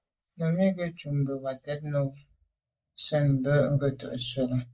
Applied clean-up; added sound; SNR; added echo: neural mask model Resemble Enhance denoiser.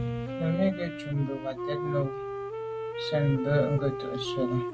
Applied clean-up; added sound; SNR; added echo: none; Wind instrument, woodwind instrument; 5 dB; none.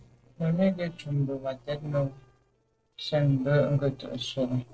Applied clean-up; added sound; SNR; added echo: neural separator model SepFormer DNS4.